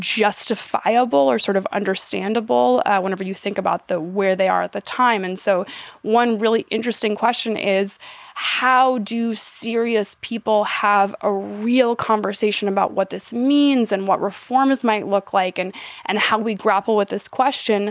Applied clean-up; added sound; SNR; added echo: none; none; none; none.